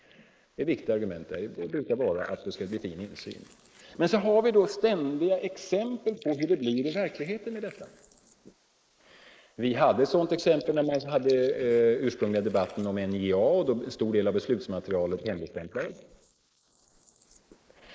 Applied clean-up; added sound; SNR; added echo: neural mask model Resemble Enhance denoiser.